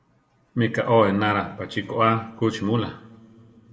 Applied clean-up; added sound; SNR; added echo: none; none; none; reverberation time 1.2 s.